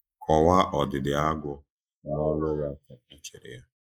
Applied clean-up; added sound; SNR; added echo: neural mask model Resemble Enhance denoiser.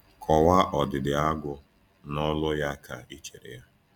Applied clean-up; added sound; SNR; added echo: none; none; none; none.